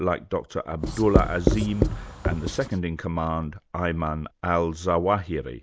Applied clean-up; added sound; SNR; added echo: none; Writing; -1 dB; none.